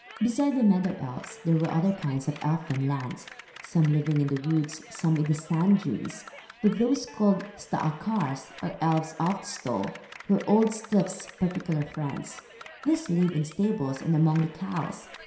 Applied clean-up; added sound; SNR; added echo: none; Clapping; 19 dB; reverberation time 0.7 s.